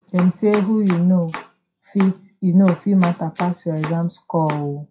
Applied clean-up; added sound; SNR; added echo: classical method WPE with log-MMSE.